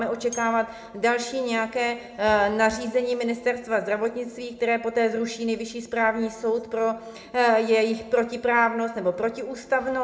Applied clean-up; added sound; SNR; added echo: none; Bell; 20 dB; reverberation time 0.7 s.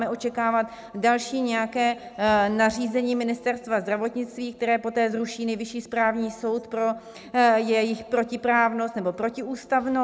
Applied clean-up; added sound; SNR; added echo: none; none; none; none.